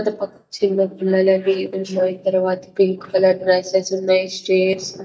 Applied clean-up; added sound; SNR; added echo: neural mask model DeepFilterNet 3.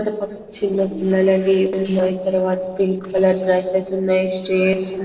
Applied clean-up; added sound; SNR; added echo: neural separator model SepFormer DNS4.